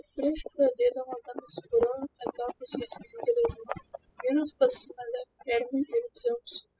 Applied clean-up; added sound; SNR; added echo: classical method spectral subtraction.